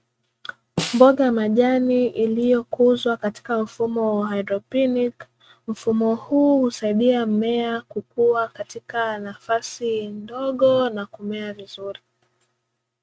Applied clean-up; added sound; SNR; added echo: neural mask model RNNoise.